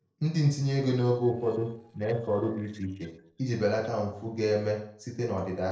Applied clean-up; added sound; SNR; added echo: neural separator model SepFormer DNS4.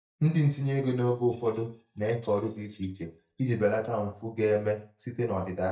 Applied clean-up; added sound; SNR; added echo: neural mask model DeepFilterNet 3.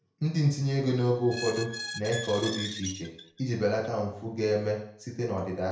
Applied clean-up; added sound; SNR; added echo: none; Squeak; 10 dB; reverberation time 0.5 s.